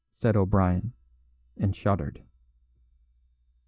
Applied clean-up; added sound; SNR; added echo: neural mask model DeepFilterNet 3.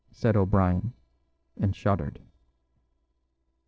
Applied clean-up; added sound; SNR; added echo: neural separator model SepFormer DNS4.